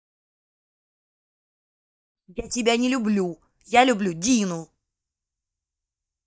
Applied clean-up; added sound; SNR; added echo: neural mask model DeepFilterNet 3.